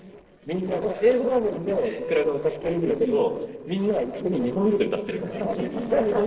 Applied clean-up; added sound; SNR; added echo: neural separator model SepFormer DNS4.